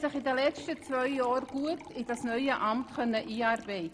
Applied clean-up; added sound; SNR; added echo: none; Liquid; 18 dB; none.